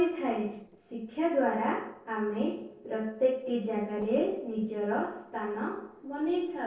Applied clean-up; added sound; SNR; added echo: neural separator model SepFormer DNS4.